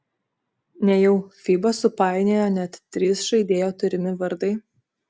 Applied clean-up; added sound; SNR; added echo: none; none; none; none.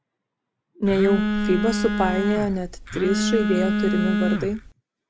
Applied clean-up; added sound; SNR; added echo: none; Telephone; -1 dB; none.